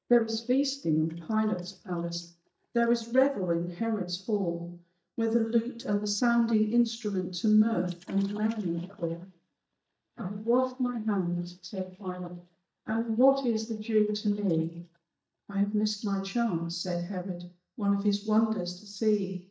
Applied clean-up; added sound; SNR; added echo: neural mask model DeepFilterNet 3.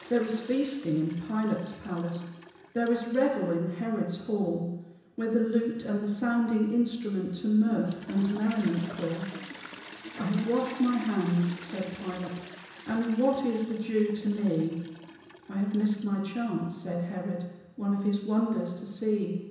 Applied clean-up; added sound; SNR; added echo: none; Toilet flush; 18 dB; reverberation time 1.0 s.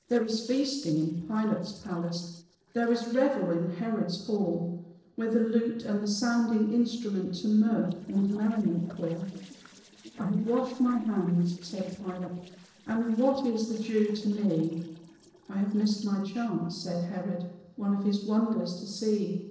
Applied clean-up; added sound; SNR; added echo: neural separator model SepFormer DNS4.